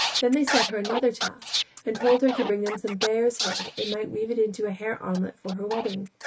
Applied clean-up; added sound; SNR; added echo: neural mask model RNNoise.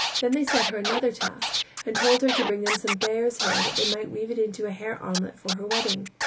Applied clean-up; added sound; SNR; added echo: none; Scratching (performance technique); 1 dB; none.